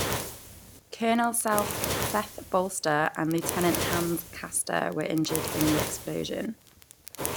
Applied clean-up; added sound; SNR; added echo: none; Fire; 5 dB; none.